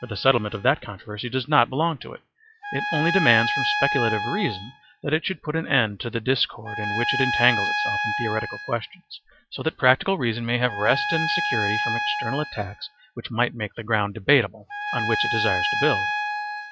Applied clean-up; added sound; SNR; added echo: classical method log-MMSE.